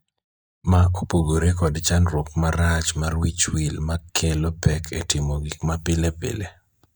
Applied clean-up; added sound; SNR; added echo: neural mask model DeepFilterNet 3.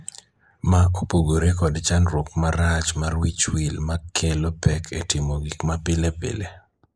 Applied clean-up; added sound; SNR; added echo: neural mask model Resemble Enhance denoiser.